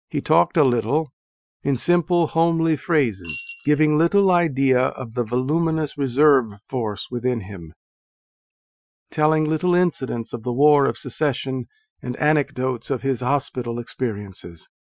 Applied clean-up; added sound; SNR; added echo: classical method Wiener filter.